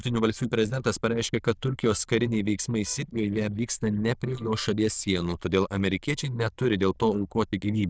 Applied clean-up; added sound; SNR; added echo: neural diffusion model UNIVERSE++.